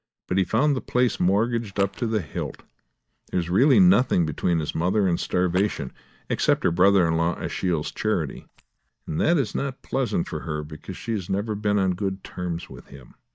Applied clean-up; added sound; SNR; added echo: neural mask model DeepFilterNet 3.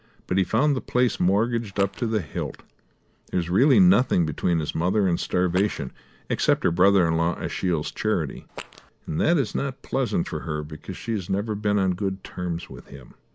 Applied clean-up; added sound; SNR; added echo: none; Fart; 16 dB; none.